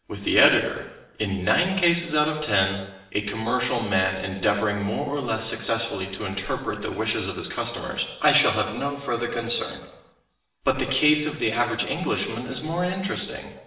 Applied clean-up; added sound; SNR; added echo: none; none; none; reverberation time 0.9 s.